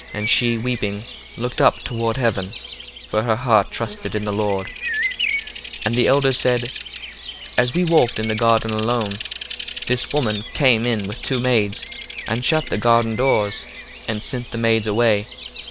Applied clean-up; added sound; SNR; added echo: none; Bird vocalization, bird call, bird song; 11 dB; none.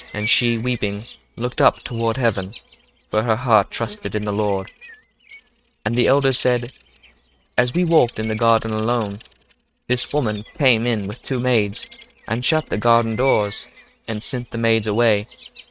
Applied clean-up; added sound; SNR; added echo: neural mask model RNNoise.